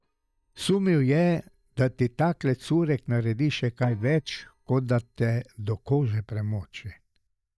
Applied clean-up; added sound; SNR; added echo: neural mask model DeepFilterNet 3.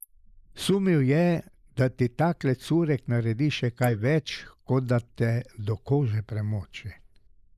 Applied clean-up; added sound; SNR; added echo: neural mask model Resemble Enhance denoiser.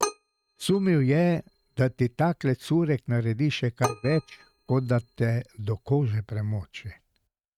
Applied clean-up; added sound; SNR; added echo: neural mask model RNNoise.